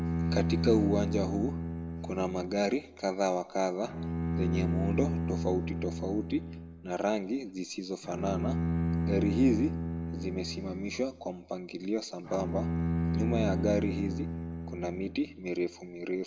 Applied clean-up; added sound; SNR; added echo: none; Bowed string instrument; 1 dB; reverberation time 0.6 s.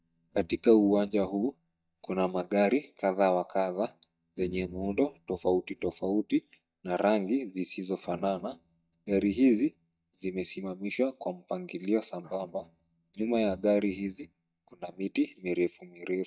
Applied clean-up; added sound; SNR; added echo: neural mask model DeepFilterNet 3.